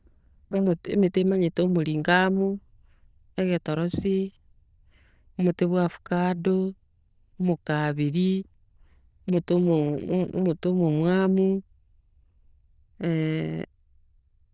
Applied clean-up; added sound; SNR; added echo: neural diffusion model UNIVERSE++.